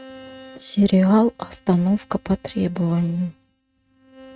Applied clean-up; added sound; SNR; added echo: neural mask model RNNoise.